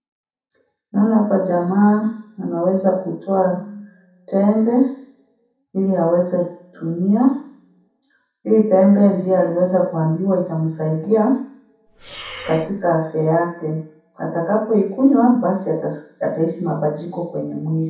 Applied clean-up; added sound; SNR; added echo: none; Breathing; 17 dB; reverberation time 0.7 s.